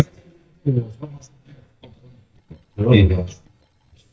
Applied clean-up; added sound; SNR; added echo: neural mask model DeepFilterNet 3.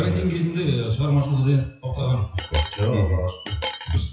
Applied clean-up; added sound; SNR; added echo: classical method WPE with log-MMSE.